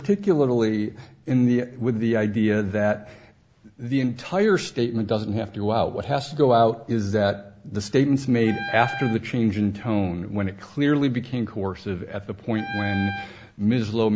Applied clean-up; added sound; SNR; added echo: none; Wind instrument, woodwind instrument; 10 dB; none.